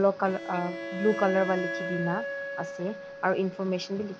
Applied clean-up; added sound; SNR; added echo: none; Wind instrument, woodwind instrument + Bowed string instrument; 7 dB; none.